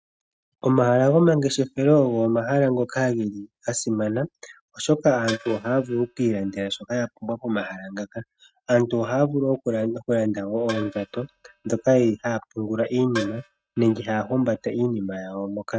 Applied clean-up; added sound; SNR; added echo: neural mask model RNNoise.